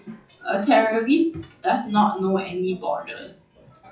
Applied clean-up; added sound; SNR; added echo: classical method WPE with log-MMSE.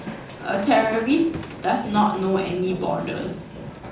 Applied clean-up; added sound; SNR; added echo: none; Train; 11 dB; reverberation time 0.7 s.